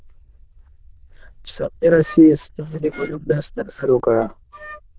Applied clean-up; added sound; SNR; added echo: neural diffusion model UNIVERSE++.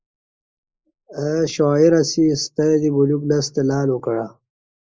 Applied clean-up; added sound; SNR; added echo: neural mask model Resemble Enhance denoiser.